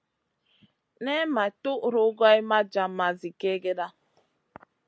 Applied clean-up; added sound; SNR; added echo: none; none; none; none.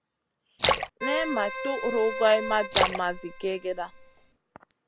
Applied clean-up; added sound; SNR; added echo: none; Keyboard (musical) + Splash, splatter; 0 dB; none.